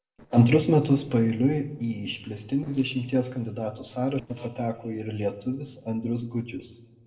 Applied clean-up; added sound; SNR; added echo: neural separator model SepFormer DNS4.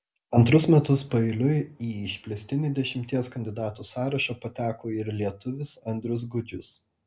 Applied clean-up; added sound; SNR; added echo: none; none; none; none.